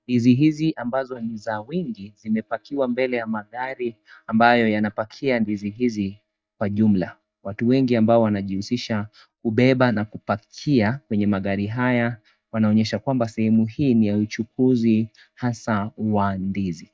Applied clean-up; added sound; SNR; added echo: neural mask model DeepFilterNet 3.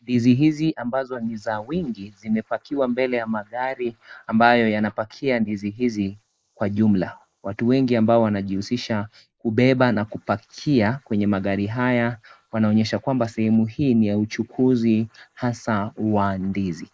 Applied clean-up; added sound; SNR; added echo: neural mask model Resemble Enhance denoiser.